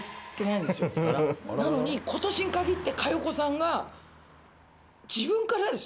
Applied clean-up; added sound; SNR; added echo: none; Car passing by; 18 dB; none.